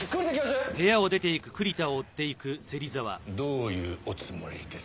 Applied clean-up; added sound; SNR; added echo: none; none; none; none.